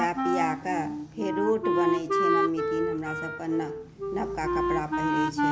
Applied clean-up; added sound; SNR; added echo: none; Wind instrument, woodwind instrument; -2 dB; none.